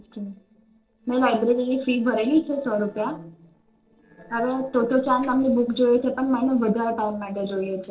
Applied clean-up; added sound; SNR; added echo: neural separator model SepFormer DNS4.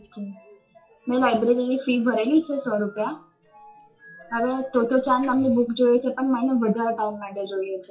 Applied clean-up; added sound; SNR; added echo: classical method WPE with log-MMSE.